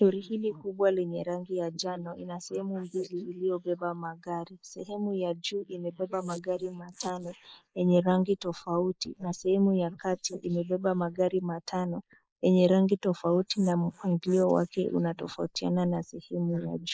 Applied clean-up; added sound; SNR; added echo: neural mask model Resemble Enhance denoiser.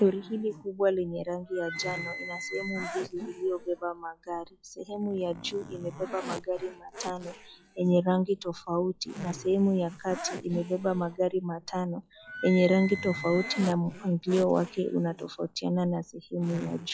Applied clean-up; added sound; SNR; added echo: classical method log-MMSE.